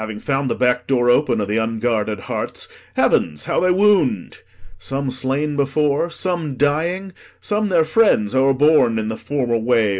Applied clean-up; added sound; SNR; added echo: none; none; none; none.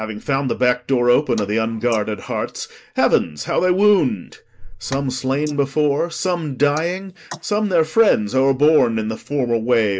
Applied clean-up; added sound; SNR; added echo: neural mask model Resemble Enhance denoiser.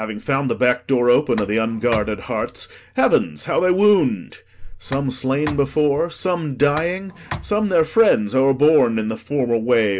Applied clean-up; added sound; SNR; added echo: none; Tick; 16 dB; none.